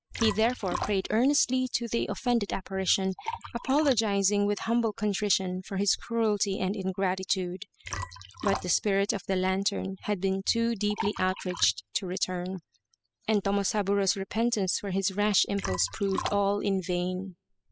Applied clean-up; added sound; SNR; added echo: classical method spectral subtraction.